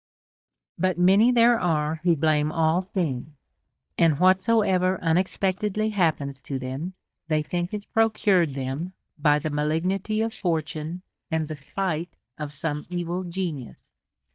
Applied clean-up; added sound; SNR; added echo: neural mask model DeepFilterNet 3.